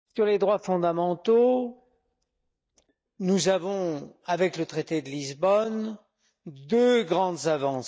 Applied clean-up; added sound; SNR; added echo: neural mask model DeepFilterNet 3.